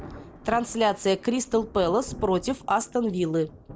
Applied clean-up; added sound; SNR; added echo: none; Thunder; 17 dB; none.